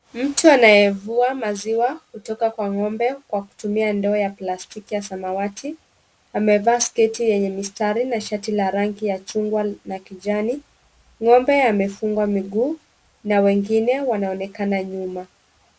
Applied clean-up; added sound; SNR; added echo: none; none; none; none.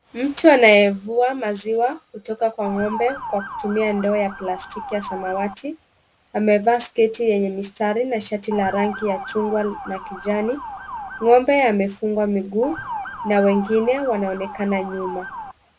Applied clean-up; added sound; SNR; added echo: none; Motor vehicle (road) / Siren; 11 dB; none.